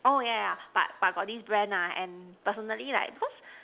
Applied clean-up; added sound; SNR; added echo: none; none; none; none.